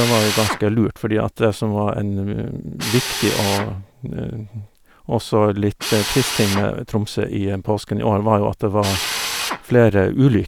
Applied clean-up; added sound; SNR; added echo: none; Drill; 9 dB; none.